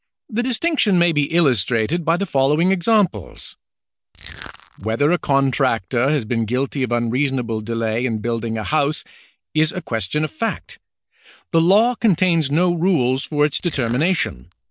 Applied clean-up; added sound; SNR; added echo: neural separator model SepFormer DNS4.